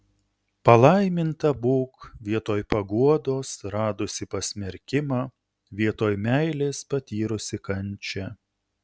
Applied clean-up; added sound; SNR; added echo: none; none; none; none.